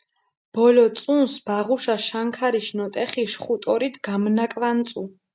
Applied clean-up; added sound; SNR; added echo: none; none; none; none.